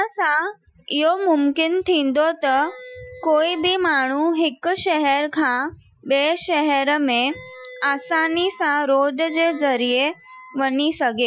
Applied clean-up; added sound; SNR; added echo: classical method Wiener filter.